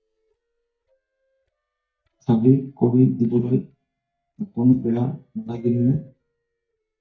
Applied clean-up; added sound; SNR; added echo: neural mask model DeepFilterNet 3.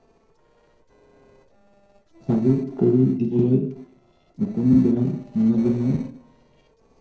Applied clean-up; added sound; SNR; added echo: neural separator model SepFormer DNS4.